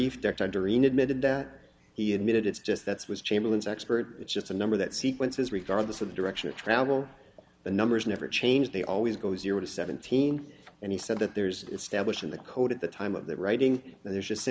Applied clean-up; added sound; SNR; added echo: none; none; none; none.